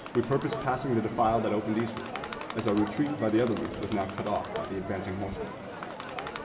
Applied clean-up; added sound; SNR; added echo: none; Crowd; 8 dB; reverberation time 1.6 s.